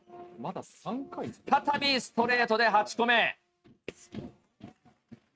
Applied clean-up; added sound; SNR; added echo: neural mask model RNNoise.